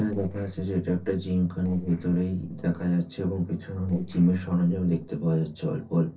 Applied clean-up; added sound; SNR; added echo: neural separator model SepFormer DNS4.